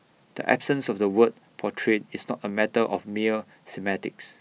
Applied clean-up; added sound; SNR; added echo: none; none; none; none.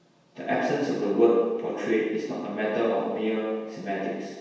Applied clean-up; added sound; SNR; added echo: none; none; none; reverberation time 1.2 s.